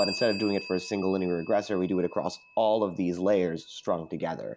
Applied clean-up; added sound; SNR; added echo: none; Bell; 15 dB; none.